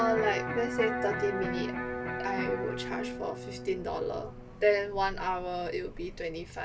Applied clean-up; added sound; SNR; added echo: none; Electric guitar; 5 dB; none.